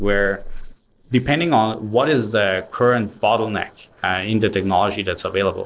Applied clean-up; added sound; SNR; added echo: neural separator model SepFormer DNS4.